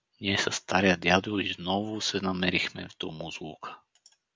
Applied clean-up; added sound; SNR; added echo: none; none; none; none.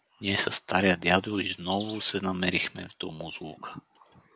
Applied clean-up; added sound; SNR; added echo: none; Bird vocalization, bird call, bird song; 11 dB; none.